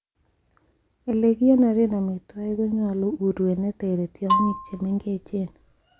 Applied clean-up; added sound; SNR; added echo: none; Marimba, xylophone; 4 dB; none.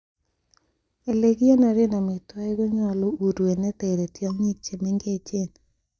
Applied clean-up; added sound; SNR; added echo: neural mask model DeepFilterNet 3.